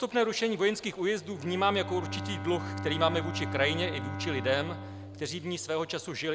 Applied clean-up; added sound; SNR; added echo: none; Bowed string instrument; 8 dB; none.